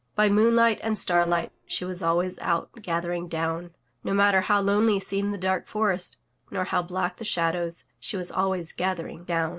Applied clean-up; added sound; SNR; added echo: neural separator model SepFormer DNS4.